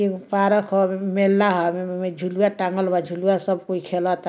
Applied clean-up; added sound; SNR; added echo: none; none; none; none.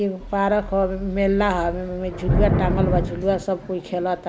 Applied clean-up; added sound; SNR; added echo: none; Thunder / Rain; 3 dB; none.